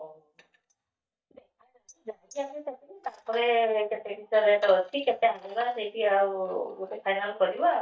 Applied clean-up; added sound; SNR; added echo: neural mask model DeepFilterNet 3.